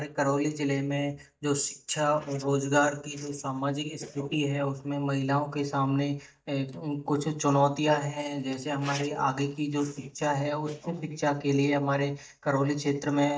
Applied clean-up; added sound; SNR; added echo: neural mask model DeepFilterNet 3.